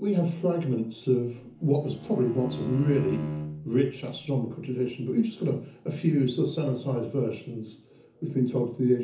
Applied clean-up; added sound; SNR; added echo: none; Bowed string instrument; 10 dB; reverberation time 0.6 s.